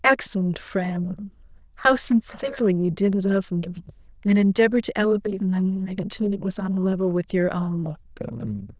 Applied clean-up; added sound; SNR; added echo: neural diffusion model UNIVERSE++.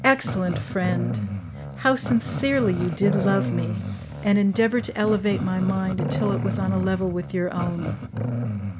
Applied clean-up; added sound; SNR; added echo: none; Growling; 4 dB; none.